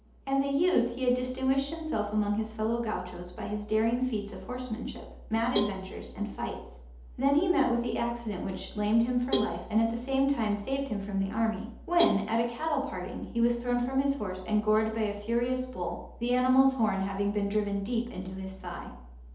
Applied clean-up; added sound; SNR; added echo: none; Cowbell; 11 dB; reverberation time 2.2 s.